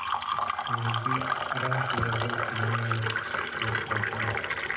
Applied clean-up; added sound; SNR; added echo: none; Fill (with liquid); -5 dB; reverberation time 0.8 s.